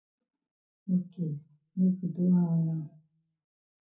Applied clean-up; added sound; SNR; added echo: none; none; none; reverberation time 0.3 s.